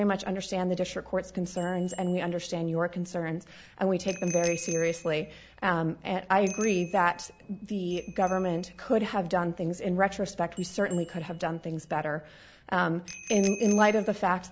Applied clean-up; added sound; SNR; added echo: none; Bicycle bell; 18 dB; none.